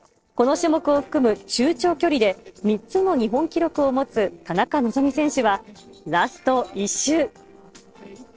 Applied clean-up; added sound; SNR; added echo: neural separator model SepFormer DNS4.